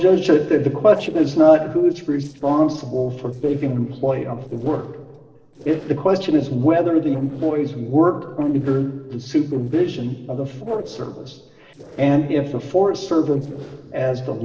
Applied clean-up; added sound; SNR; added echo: neural separator model SepFormer DNS4.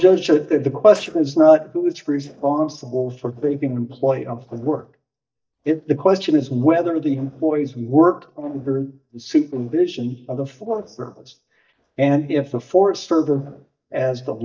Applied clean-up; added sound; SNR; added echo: neural mask model DeepFilterNet 3.